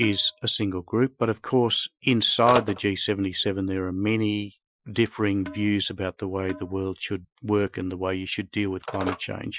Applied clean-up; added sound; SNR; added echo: classical method Wiener filter.